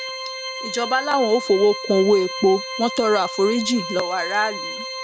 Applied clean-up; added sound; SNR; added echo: none; Organ; 9 dB; none.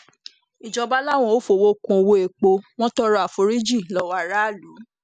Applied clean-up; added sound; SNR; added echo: none; none; none; none.